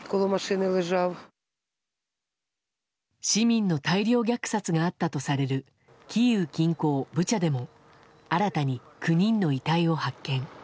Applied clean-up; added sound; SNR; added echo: none; none; none; none.